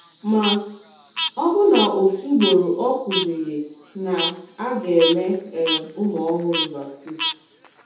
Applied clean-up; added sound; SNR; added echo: none; Frog; 8 dB; reverberation time 0.7 s.